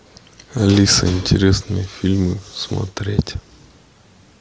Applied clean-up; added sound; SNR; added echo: none; none; none; none.